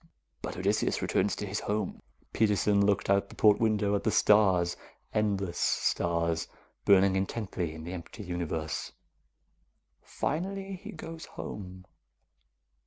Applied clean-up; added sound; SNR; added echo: none; none; none; none.